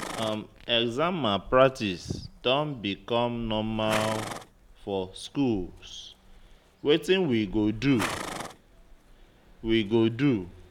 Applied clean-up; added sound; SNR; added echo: none; Livestock, farm animals, working animals; 13 dB; none.